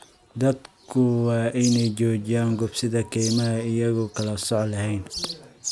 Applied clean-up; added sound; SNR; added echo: none; none; none; none.